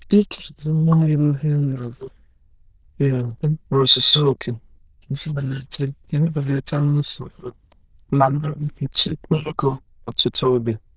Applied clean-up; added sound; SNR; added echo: neural diffusion model UNIVERSE++.